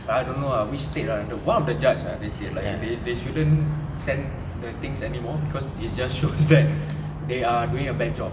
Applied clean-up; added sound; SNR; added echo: none; none; none; none.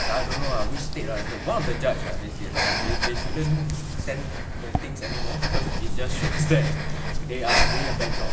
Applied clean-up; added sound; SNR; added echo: none; Breathing; -3 dB; none.